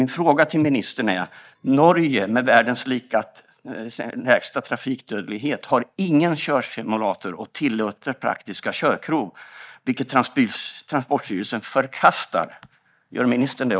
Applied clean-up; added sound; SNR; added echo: neural mask model DeepFilterNet 3.